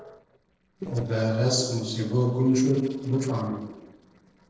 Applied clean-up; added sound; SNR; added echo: neural separator model SepFormer DNS4.